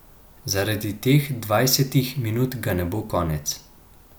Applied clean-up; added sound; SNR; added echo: none; none; none; none.